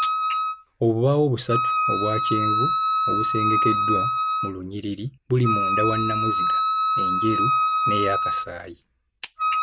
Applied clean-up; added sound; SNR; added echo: none; Wind instrument, woodwind instrument; -3 dB; none.